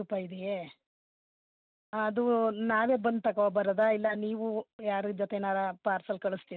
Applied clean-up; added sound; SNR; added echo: none; none; none; none.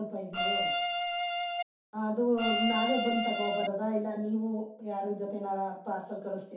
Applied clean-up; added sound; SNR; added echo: none; Bowed string instrument; -2 dB; reverberation time 0.5 s.